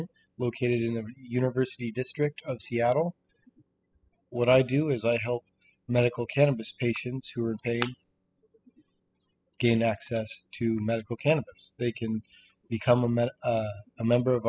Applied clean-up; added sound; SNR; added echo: classical method spectral subtraction.